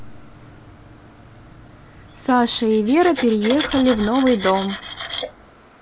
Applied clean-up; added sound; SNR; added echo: neural mask model Resemble Enhance denoiser.